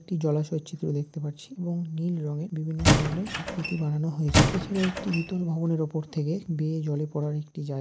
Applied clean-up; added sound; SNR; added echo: none; Squeak / Wood; -3 dB; none.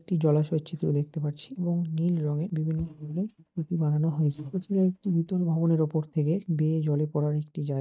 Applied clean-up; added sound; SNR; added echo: neural mask model DeepFilterNet 3.